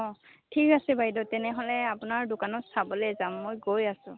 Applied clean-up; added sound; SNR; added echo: none; Brass instrument; 18 dB; none.